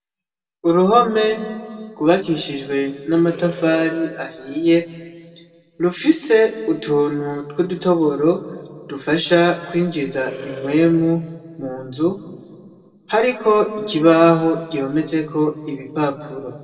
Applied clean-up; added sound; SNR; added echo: neural separator model SepFormer DNS4.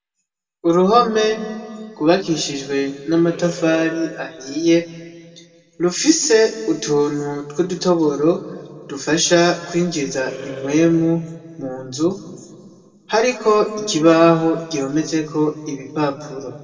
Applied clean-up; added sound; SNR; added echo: none; Animal; 15 dB; reverberation time 1.8 s.